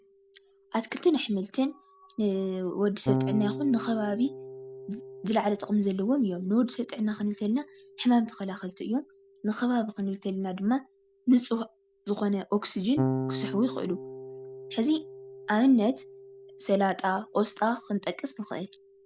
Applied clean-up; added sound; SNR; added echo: none; Electric guitar / Bass guitar; 11 dB; none.